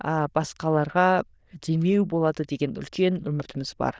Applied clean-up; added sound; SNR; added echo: neural diffusion model UNIVERSE++.